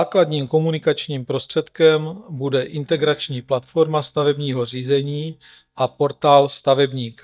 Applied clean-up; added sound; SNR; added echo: neural mask model DeepFilterNet 3.